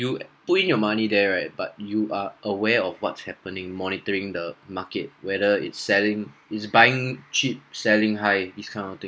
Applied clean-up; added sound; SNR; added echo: none; none; none; none.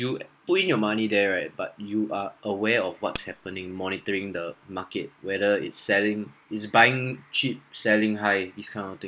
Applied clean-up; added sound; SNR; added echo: none; Bicycle bell; -3 dB; none.